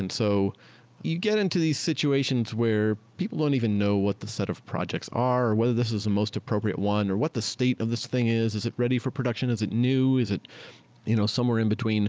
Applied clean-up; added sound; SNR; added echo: none; none; none; none.